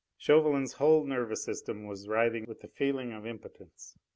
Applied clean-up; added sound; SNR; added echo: none; none; none; none.